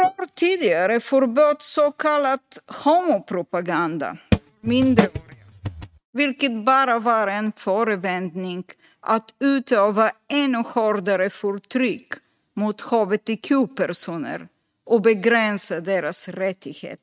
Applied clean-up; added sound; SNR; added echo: neural mask model RNNoise.